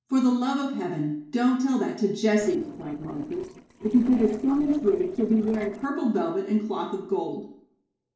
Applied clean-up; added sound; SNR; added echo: neural separator model SepFormer DNS4.